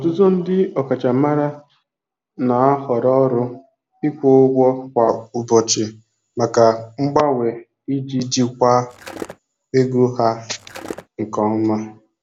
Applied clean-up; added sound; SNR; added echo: none; Skateboard; 14 dB; none.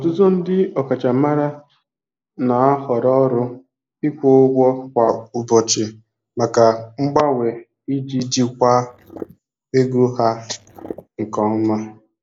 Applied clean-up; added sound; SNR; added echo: neural mask model Resemble Enhance denoiser.